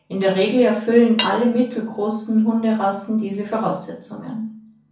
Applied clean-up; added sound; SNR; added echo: none; Cutlery, silverware / Dishes, pots, and pans; 12 dB; reverberation time 0.6 s.